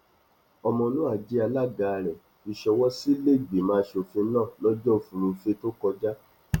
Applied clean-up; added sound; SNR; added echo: none; none; none; none.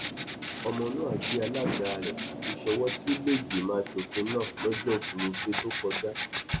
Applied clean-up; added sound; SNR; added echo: none; Writing; -5 dB; none.